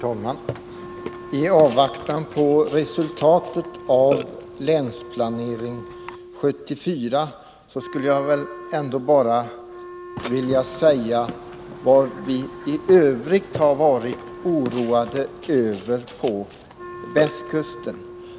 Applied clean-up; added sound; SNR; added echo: none; Wind instrument, woodwind instrument + Burping, eructation; 14 dB; none.